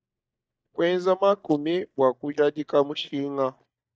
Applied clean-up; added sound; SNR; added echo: neural mask model DeepFilterNet 3.